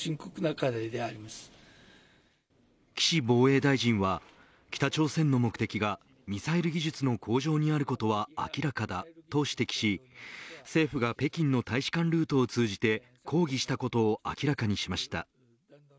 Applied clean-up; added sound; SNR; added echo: none; none; none; none.